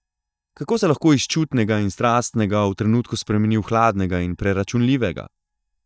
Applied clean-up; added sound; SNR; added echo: neural mask model DeepFilterNet 3.